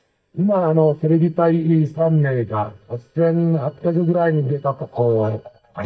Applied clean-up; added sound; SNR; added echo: neural mask model DeepFilterNet 3.